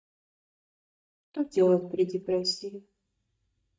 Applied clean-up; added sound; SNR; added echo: neural mask model DeepFilterNet 3.